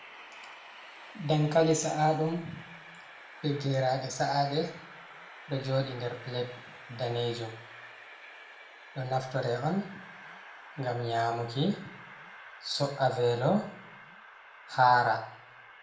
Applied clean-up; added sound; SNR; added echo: none; Train; 18 dB; reverberation time 0.6 s.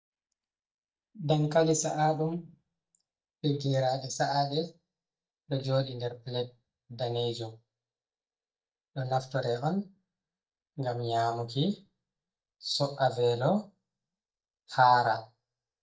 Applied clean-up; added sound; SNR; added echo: neural mask model DeepFilterNet 3.